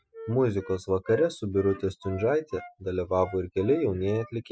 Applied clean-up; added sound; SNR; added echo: classical method spectral subtraction.